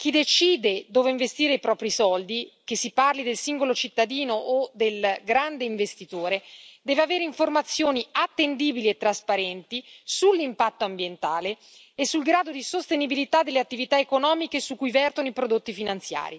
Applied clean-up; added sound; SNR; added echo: none; none; none; none.